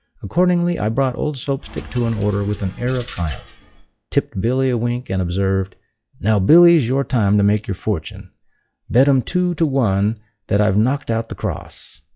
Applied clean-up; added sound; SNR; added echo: classical method log-MMSE.